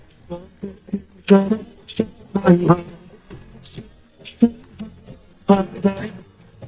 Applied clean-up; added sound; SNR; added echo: neural mask model DeepFilterNet 3.